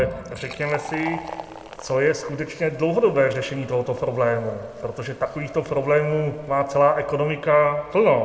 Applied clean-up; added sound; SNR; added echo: none; Fill (with liquid); 19 dB; reverberation time 1.3 s.